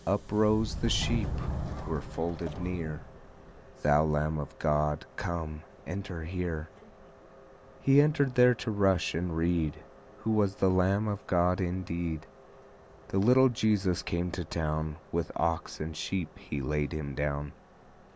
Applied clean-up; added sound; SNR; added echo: none; Subway, metro, underground; 13 dB; none.